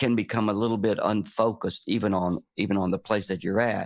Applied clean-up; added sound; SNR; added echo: neural mask model Resemble Enhance denoiser.